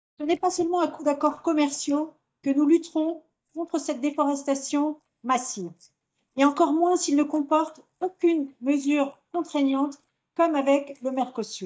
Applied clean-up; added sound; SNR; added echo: neural mask model DeepFilterNet 3.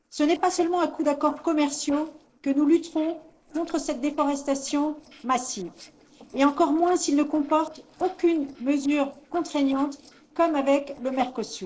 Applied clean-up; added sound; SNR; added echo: neural separator model SepFormer DNS4.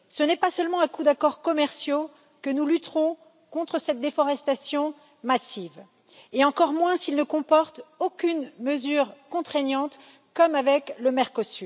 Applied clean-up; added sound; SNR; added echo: none; none; none; none.